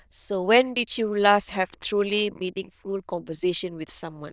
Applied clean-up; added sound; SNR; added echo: neural diffusion model UNIVERSE++.